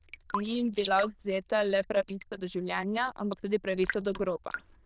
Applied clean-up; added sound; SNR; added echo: neural diffusion model UNIVERSE++.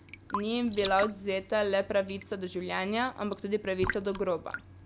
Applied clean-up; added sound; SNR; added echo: none; Raindrop / Drip / Trickle, dribble; 11 dB; none.